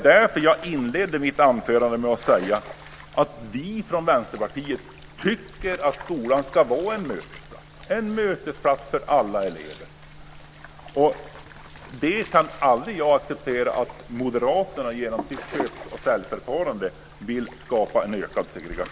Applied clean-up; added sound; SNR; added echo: none; Stream; 20 dB; none.